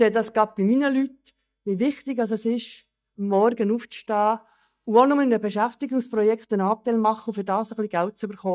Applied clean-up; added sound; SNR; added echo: neural mask model DeepFilterNet 3.